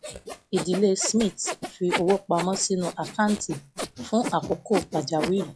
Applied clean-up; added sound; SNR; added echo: classical method log-MMSE.